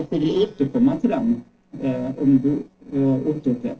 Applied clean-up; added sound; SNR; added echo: neural separator model SepFormer DNS4.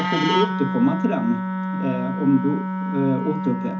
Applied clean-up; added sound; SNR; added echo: none; Wind instrument, woodwind instrument; 2 dB; reverberation time 0.3 s.